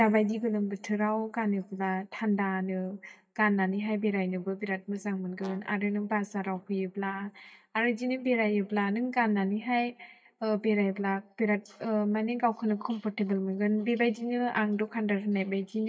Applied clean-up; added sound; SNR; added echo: neural mask model DeepFilterNet 3.